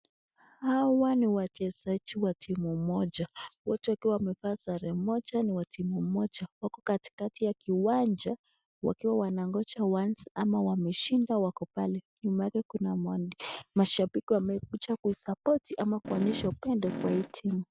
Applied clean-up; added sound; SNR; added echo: none; Fart; 7 dB; none.